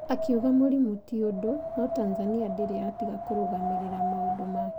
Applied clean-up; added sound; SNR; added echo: none; Wind; 5 dB; none.